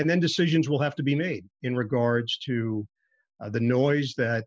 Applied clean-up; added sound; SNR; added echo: none; none; none; none.